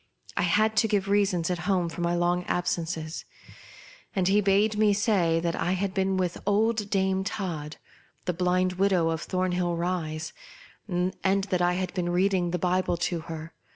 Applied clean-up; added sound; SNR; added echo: none; none; none; none.